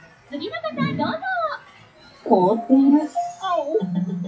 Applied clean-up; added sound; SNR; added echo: classical method WPE with log-MMSE.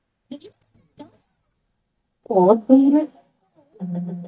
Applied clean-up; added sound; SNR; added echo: neural mask model DeepFilterNet 3.